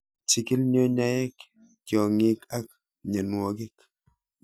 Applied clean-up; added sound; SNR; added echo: none; none; none; none.